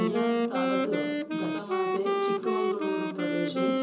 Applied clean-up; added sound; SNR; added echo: none; Wind instrument, woodwind instrument; -5 dB; reverberation time 0.7 s.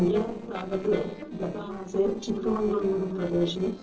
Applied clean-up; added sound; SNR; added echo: neural separator model SepFormer DNS4.